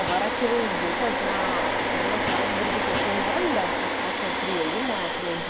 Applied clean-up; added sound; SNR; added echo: none; Hi-hat + Domestic sounds, home sounds; -5 dB; none.